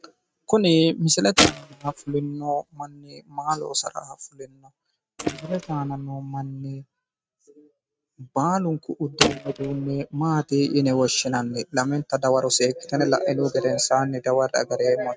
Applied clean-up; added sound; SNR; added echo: neural mask model RNNoise.